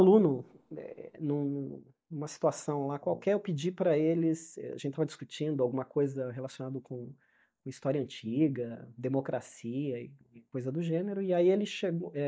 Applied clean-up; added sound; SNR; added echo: neural mask model DeepFilterNet 3.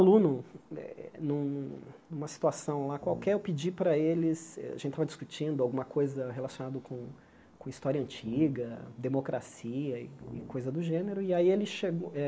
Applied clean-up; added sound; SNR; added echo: none; Brass instrument; 18 dB; none.